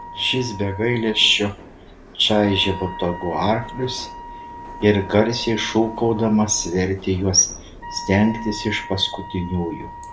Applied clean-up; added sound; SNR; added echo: none; Subway, metro, underground + Wind instrument, woodwind instrument; 14 dB; none.